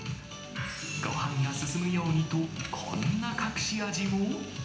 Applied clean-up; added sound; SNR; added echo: none; none; none; reverberation time 0.8 s.